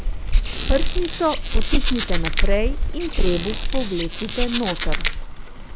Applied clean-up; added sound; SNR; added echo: none; Rain + Squeak; 3 dB; none.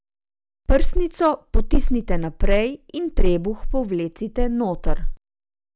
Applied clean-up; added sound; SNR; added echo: none; none; none; none.